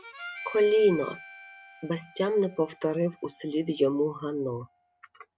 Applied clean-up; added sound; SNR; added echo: none; Harmonica; 18 dB; none.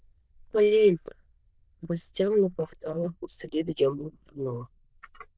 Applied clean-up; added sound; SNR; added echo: neural diffusion model UNIVERSE++.